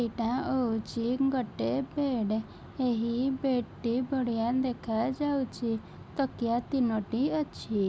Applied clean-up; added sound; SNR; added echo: none; none; none; none.